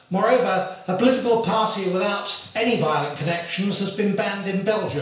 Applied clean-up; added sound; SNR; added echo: none; none; none; reverberation time 0.5 s.